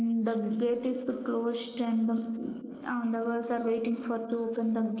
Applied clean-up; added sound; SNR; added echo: neural mask model Resemble Enhance denoiser.